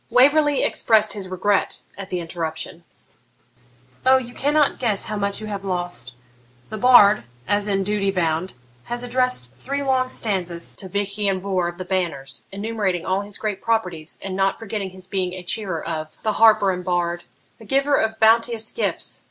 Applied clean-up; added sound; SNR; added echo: none; none; none; none.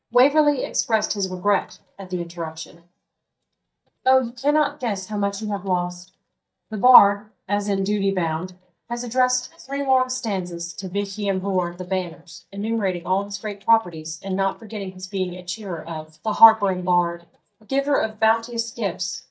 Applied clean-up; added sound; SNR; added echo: neural mask model DeepFilterNet 3.